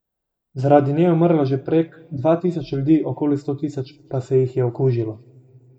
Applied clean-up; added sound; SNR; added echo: none; none; none; reverberation time 1.4 s.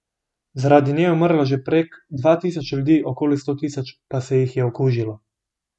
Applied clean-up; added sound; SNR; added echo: none; none; none; none.